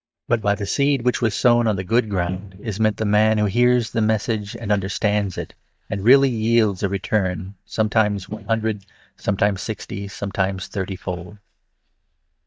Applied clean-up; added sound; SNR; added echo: neural mask model DeepFilterNet 3.